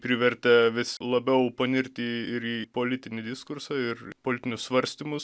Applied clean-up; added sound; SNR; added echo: none; none; none; none.